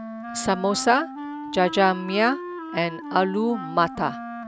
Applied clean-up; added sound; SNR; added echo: none; Wind instrument, woodwind instrument; 10 dB; none.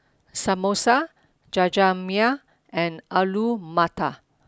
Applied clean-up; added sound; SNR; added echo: none; none; none; none.